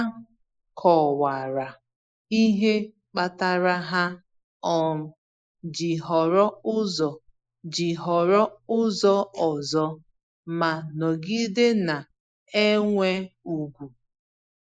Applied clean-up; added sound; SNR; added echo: neural mask model Resemble Enhance denoiser.